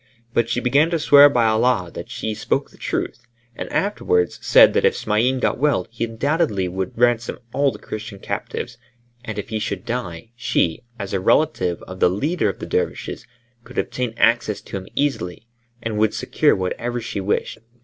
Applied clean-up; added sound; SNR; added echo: none; none; none; none.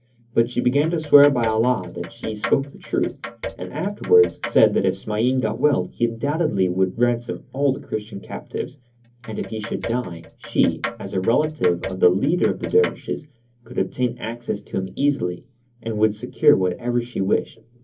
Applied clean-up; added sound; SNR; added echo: none; Clock; 13 dB; reverberation time 0.3 s.